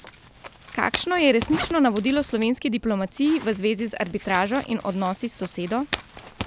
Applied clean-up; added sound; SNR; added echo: none; Zipper (clothing); 11 dB; none.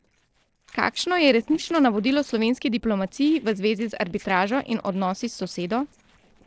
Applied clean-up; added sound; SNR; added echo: neural separator model SepFormer DNS4.